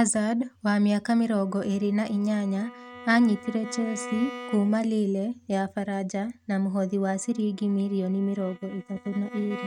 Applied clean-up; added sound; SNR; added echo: neural mask model RNNoise.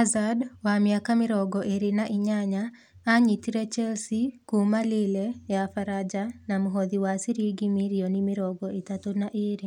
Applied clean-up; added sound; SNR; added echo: none; none; none; none.